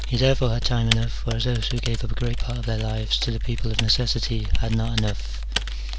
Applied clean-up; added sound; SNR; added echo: none; Typing; 13 dB; none.